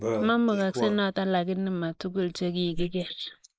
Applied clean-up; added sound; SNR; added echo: neural mask model Resemble Enhance denoiser.